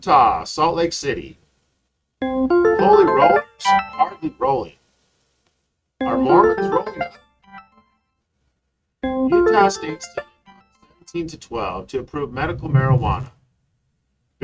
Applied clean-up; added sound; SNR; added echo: neural mask model RNNoise.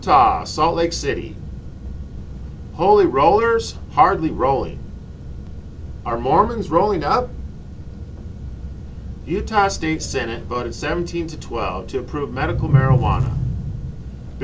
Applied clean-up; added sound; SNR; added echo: none; none; none; none.